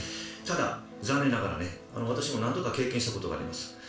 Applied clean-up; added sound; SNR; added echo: none; Keyboard (musical); 15 dB; reverberation time 0.3 s.